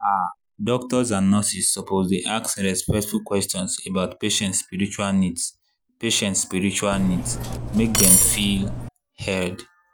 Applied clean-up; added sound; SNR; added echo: none; Cutlery, silverware; -2 dB; none.